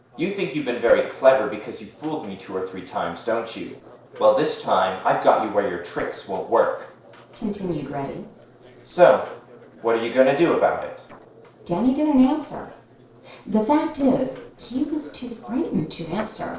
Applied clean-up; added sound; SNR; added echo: neural separator model SepFormer DNS4.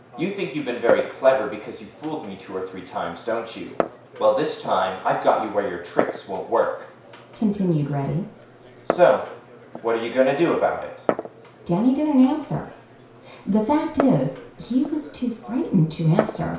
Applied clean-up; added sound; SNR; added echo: none; Glass; 10 dB; reverberation time 0.6 s.